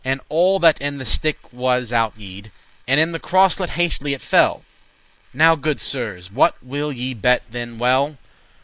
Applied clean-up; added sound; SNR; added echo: neural mask model Resemble Enhance denoiser.